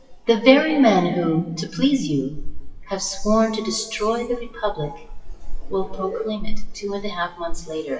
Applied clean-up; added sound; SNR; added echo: classical method WPE with log-MMSE.